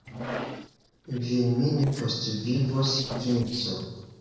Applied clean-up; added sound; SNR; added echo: neural separator model SepFormer DNS4.